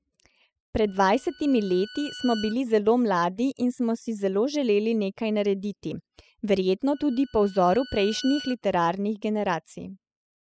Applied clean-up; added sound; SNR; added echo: classical method spectral subtraction.